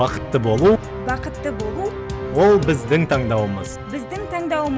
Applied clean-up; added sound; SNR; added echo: none; none; none; none.